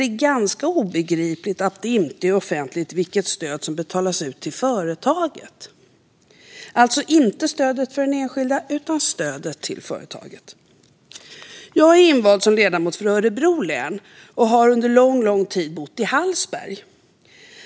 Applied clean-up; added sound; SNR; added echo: none; none; none; none.